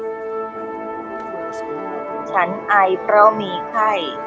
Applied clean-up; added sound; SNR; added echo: none; Musical instrument; 7 dB; none.